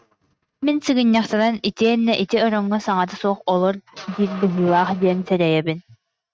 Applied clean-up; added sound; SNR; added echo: neural mask model RNNoise.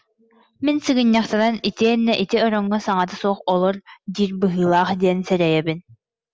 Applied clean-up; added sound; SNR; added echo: none; none; none; none.